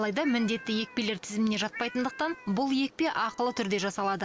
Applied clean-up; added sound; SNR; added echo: none; Cat; 17 dB; none.